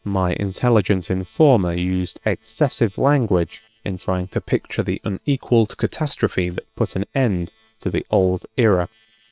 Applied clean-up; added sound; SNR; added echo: neural separator model SepFormer WHAM!.